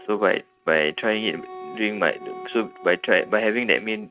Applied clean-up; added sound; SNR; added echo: neural mask model RNNoise.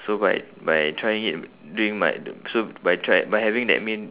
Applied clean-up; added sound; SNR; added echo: none; none; none; none.